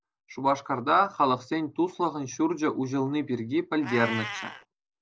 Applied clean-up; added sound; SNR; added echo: none; Meow; 15 dB; none.